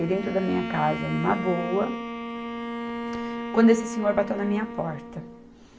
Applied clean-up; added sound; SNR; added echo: none; Bowed string instrument; 7 dB; none.